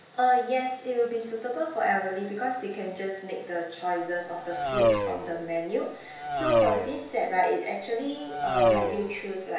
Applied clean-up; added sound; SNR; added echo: none; Race car, auto racing; -1 dB; reverberation time 0.5 s.